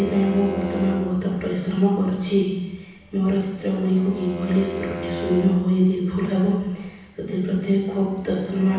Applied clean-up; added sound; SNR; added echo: none; Bowed string instrument; 13 dB; reverberation time 1.1 s.